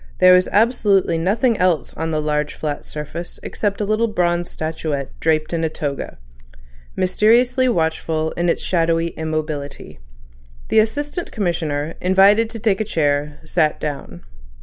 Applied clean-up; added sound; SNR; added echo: none; none; none; none.